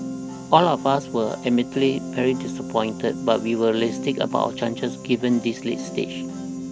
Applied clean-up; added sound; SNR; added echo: none; Piano; 9 dB; none.